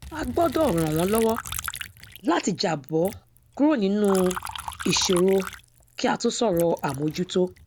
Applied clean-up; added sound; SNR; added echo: none; Liquid; 13 dB; none.